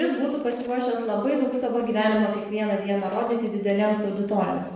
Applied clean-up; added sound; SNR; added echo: neural separator model SepFormer DNS4.